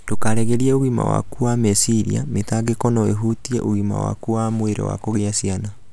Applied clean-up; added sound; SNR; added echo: none; none; none; none.